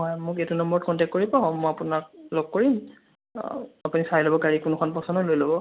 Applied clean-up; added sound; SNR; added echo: none; none; none; none.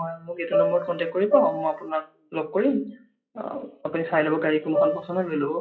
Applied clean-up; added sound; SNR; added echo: classical method WPE with log-MMSE.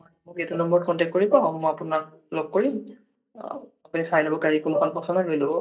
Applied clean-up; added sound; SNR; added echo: neural mask model DeepFilterNet 3.